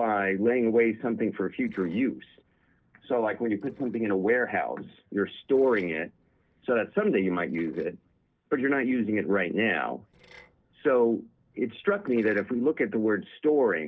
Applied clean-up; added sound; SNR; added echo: neural separator model SepFormer DNS4.